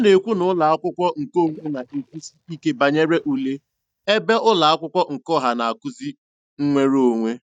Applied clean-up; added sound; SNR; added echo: neural mask model DeepFilterNet 3.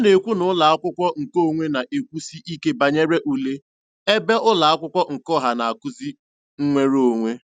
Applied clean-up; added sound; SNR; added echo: none; none; none; none.